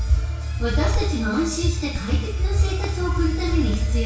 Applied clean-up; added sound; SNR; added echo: none; Hands; 17 dB; reverberation time 0.6 s.